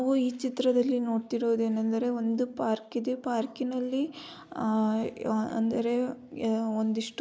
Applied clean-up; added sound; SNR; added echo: neural mask model Resemble Enhance denoiser.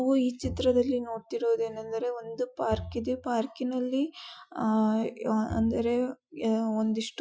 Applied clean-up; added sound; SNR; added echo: classical method Wiener filter.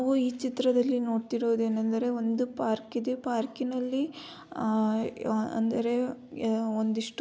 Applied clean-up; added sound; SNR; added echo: none; none; none; none.